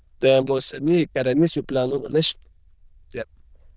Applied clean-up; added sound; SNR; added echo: neural diffusion model UNIVERSE++.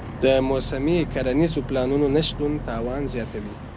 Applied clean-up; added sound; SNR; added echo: none; Boat, Water vehicle; 9 dB; none.